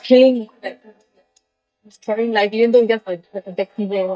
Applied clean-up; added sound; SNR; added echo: neural mask model DeepFilterNet 3.